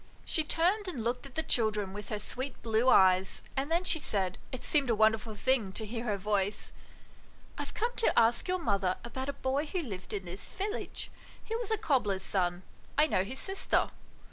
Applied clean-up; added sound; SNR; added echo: none; none; none; none.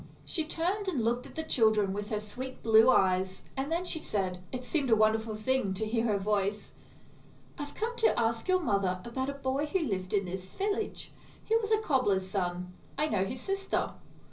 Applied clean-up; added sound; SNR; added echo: none; none; none; reverberation time 0.5 s.